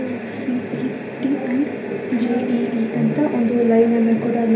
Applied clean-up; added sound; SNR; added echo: none; none; none; reverberation time 0.3 s.